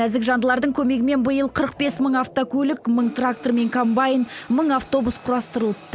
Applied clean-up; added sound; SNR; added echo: none; none; none; none.